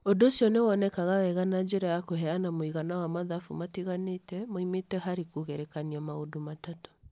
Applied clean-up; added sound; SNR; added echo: neural mask model Resemble Enhance denoiser.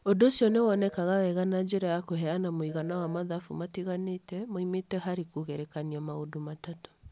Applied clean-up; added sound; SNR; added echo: none; Telephone; 20 dB; none.